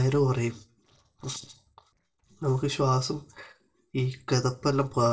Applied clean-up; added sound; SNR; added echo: neural separator model SepFormer DNS4.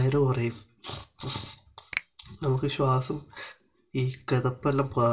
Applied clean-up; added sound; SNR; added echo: none; Finger snapping; 15 dB; reverberation time 0.2 s.